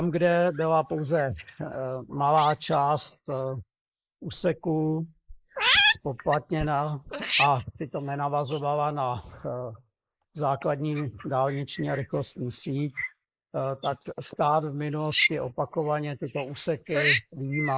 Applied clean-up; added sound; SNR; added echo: neural mask model Resemble Enhance denoiser.